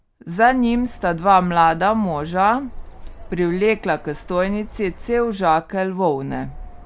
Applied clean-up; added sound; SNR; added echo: none; Bird; 17 dB; none.